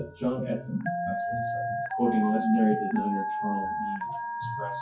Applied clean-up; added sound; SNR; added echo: classical method WPE with log-MMSE.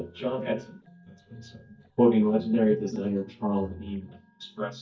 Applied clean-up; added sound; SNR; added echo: neural mask model DeepFilterNet 3.